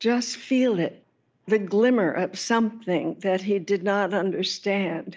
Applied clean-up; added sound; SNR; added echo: none; none; none; none.